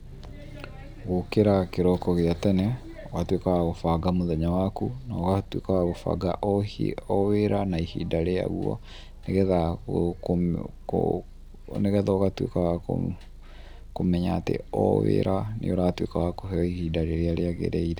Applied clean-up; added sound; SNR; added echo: none; Motor vehicle (road) / Engine; 17 dB; none.